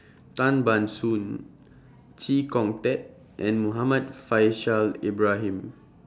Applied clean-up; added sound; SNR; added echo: none; none; none; none.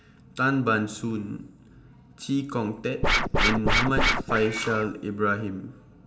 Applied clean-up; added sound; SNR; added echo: none; Scratching (performance technique); -4 dB; reverberation time 0.9 s.